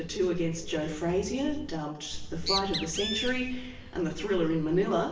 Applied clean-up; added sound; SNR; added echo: none; Bird; 7 dB; reverberation time 0.8 s.